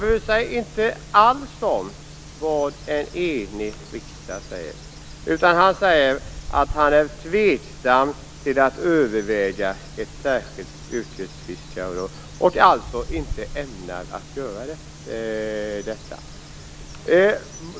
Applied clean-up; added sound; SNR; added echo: none; Bird; 17 dB; none.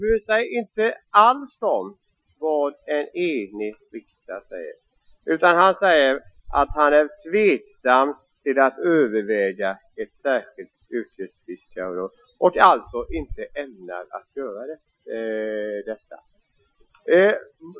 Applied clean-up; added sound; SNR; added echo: classical method Wiener filter.